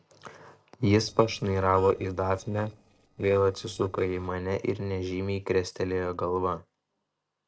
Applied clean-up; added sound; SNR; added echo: neural separator model SepFormer DNS4.